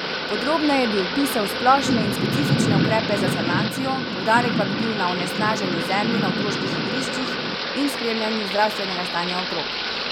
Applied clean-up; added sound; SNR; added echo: none; Thunder / Rain; 0 dB; none.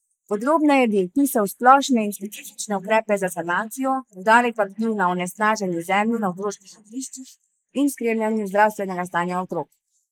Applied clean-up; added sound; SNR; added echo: neural mask model Resemble Enhance denoiser.